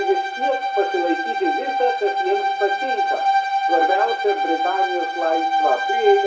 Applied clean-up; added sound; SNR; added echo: none; Bowed string instrument; -2 dB; reverberation time 0.4 s.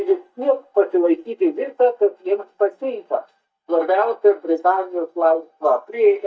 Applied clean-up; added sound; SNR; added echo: neural mask model DeepFilterNet 3.